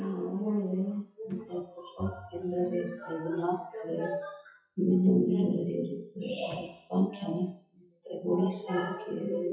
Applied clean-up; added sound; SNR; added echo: classical method WPE with log-MMSE.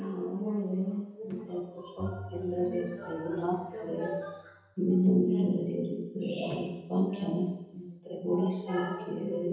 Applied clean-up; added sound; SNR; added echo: none; Bowed string instrument; 15 dB; reverberation time 0.9 s.